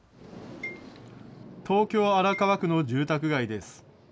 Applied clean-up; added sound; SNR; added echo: none; Marimba, xylophone; 19 dB; none.